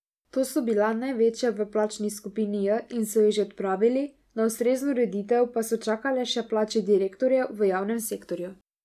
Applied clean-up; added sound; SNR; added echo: none; none; none; none.